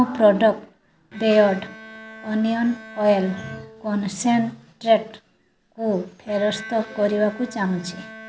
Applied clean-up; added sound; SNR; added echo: none; Bowed string instrument; 19 dB; none.